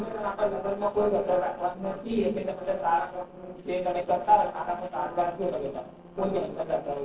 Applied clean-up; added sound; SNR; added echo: neural separator model SepFormer DNS4.